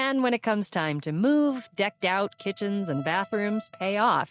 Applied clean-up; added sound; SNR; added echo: neural mask model RNNoise.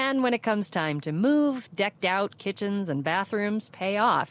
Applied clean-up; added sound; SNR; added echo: none; none; none; none.